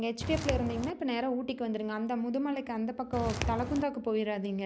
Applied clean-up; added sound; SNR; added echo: none; Walk, footsteps; 2 dB; none.